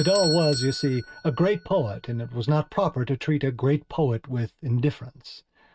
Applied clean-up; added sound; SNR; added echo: neural mask model RNNoise.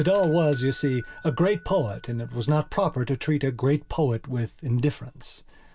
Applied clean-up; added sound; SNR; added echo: none; Bell / Doorbell; 12 dB; none.